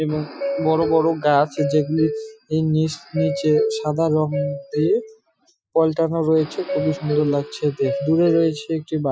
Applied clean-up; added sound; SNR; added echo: classical method Wiener filter.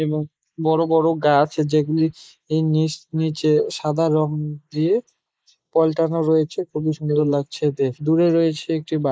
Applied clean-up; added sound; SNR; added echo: neural mask model Resemble Enhance denoiser.